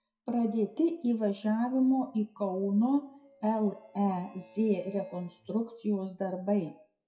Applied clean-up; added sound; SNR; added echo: classical method WPE with log-MMSE.